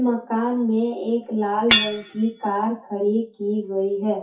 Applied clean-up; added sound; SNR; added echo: classical method WPE with log-MMSE.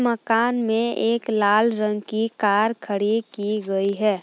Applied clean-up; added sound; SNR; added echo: none; none; none; none.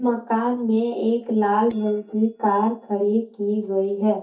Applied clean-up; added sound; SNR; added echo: neural mask model DeepFilterNet 3.